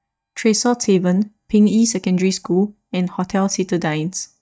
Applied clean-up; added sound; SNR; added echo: neural mask model DeepFilterNet 3.